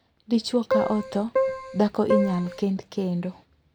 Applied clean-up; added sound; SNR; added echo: none; Keyboard (musical); 0 dB; none.